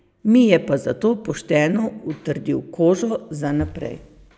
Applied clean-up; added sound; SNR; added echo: none; none; none; none.